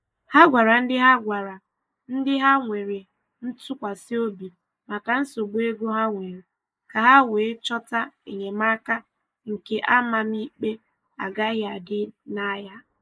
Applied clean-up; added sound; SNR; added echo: neural mask model Resemble Enhance denoiser.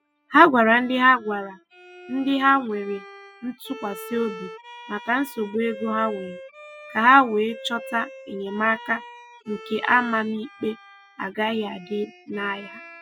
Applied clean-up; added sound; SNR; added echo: classical method spectral subtraction.